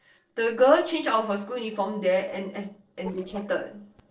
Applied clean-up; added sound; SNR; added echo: neural separator model SepFormer DNS4.